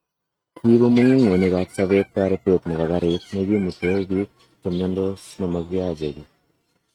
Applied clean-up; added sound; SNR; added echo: neural mask model RNNoise.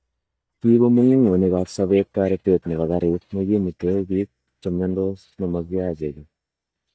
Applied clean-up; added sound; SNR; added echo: neural mask model DeepFilterNet 3.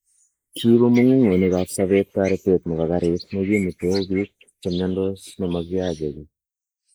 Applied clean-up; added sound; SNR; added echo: neural mask model Resemble Enhance denoiser.